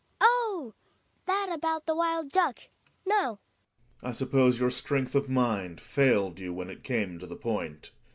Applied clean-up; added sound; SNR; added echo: none; none; none; none.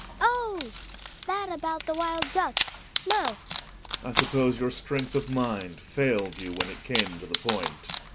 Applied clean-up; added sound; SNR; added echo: none; Wood; 5 dB; none.